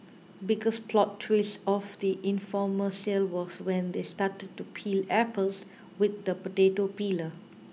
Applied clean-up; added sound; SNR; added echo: none; none; none; none.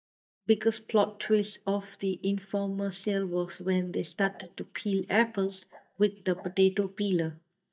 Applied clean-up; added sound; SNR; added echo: neural mask model DeepFilterNet 3.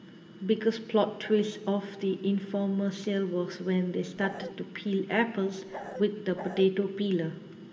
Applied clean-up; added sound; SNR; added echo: none; Bark; 11 dB; reverberation time 1.5 s.